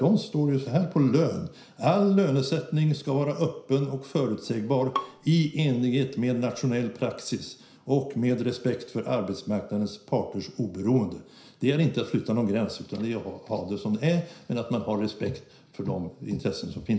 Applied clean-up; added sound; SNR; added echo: none; Bowed string instrument; 13 dB; reverberation time 0.5 s.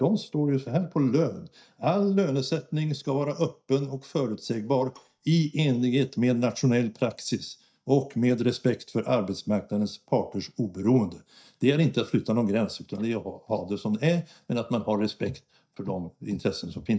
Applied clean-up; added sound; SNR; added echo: neural mask model DeepFilterNet 3.